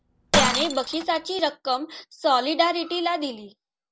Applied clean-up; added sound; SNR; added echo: none; Shatter; 6 dB; none.